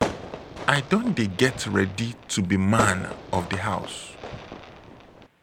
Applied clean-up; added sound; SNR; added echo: none; Fireworks; 8 dB; none.